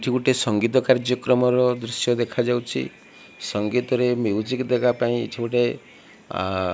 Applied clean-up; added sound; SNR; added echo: none; none; none; none.